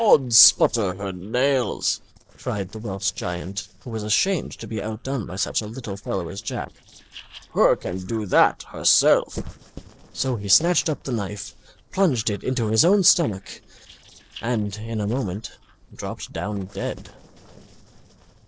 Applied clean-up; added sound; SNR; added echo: neural separator model SepFormer DNS4.